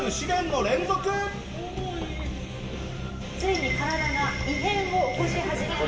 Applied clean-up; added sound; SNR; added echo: none; Fireworks; 19 dB; reverberation time 1.1 s.